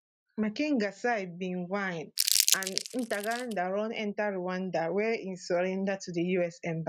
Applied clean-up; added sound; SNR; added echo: neural mask model RNNoise.